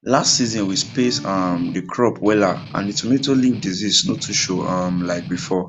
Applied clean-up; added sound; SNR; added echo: none; Strum + Acoustic guitar; 15 dB; none.